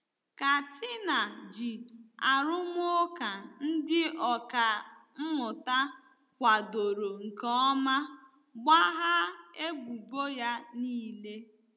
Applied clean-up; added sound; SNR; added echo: none; none; none; none.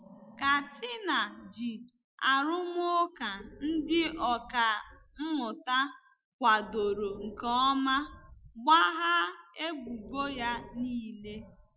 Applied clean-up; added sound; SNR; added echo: classical method Wiener filter.